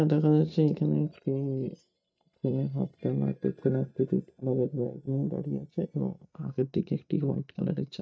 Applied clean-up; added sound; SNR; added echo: neural mask model DeepFilterNet 3.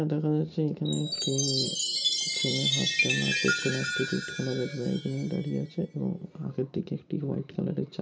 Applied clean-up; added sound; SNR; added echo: none; Chime; 2 dB; reverberation time 0.2 s.